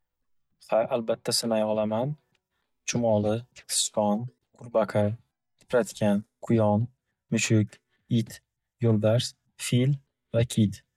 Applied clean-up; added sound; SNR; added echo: neural mask model DeepFilterNet 3.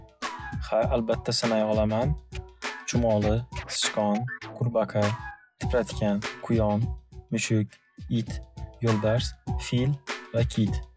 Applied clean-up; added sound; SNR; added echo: classical method log-MMSE.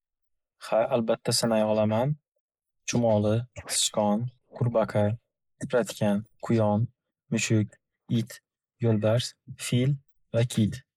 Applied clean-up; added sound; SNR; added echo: neural mask model Resemble Enhance denoiser.